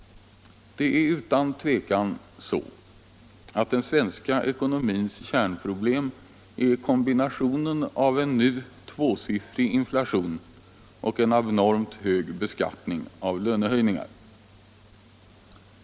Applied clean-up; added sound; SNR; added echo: none; none; none; none.